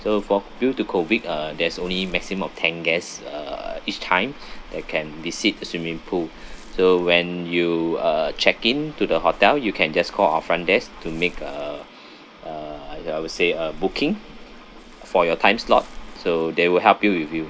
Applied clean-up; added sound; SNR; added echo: none; Dog; 18 dB; none.